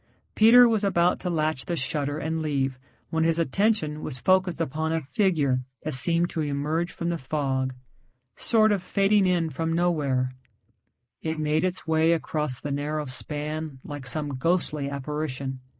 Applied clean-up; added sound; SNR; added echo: neural mask model Resemble Enhance denoiser.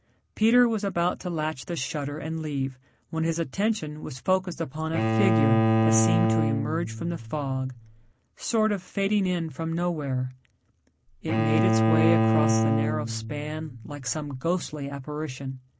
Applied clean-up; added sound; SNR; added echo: none; Bowed string instrument; -4 dB; none.